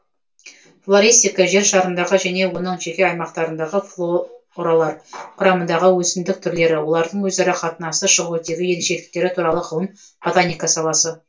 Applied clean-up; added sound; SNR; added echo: none; none; none; reverberation time 0.2 s.